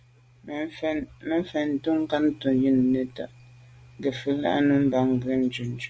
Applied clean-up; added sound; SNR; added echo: none; none; none; none.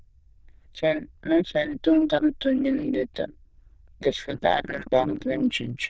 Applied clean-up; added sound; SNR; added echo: neural diffusion model UNIVERSE++.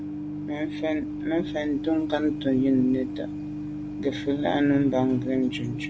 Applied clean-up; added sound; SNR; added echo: none; Microwave oven; 7 dB; none.